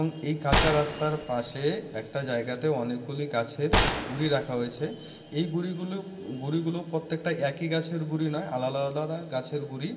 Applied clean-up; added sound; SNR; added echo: none; Gunshot, gunfire; 1 dB; reverberation time 1.9 s.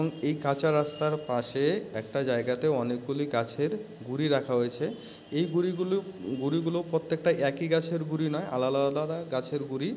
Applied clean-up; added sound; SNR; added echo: none; none; none; none.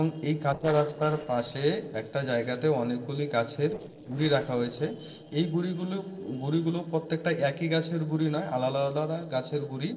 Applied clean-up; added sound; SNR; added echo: neural separator model SepFormer DNS4.